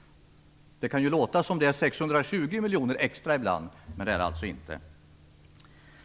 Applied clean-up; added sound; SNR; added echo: none; none; none; none.